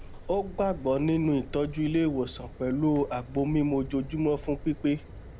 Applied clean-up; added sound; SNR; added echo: none; Fire; 14 dB; none.